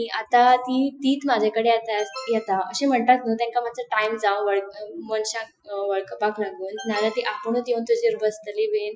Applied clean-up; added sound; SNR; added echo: classical method Wiener filter.